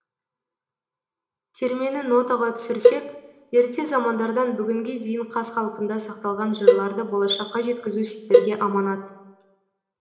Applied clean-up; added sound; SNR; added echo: none; Cowbell; -3 dB; reverberation time 0.8 s.